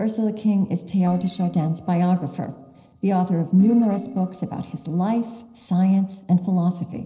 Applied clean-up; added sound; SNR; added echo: neural separator model SepFormer DNS4.